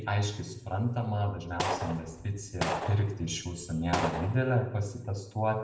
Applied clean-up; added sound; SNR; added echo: none; Gunshot, gunfire; 6 dB; reverberation time 0.7 s.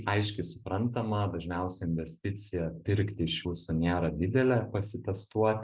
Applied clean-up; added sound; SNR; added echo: none; none; none; none.